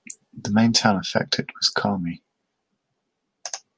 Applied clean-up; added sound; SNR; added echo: none; none; none; none.